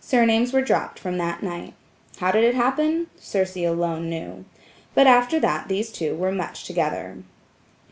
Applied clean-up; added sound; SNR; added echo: none; none; none; none.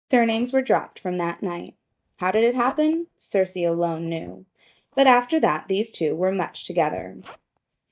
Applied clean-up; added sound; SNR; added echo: neural mask model DeepFilterNet 3.